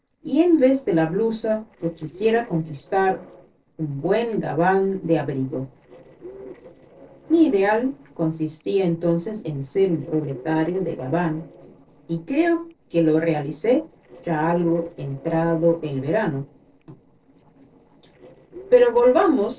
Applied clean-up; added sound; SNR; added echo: neural separator model SepFormer DNS4.